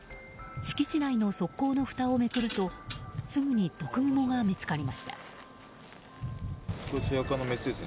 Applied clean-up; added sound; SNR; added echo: none; none; none; none.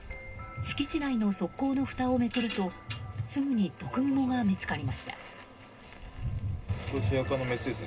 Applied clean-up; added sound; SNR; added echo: none; Rain; 18 dB; reverberation time 0.2 s.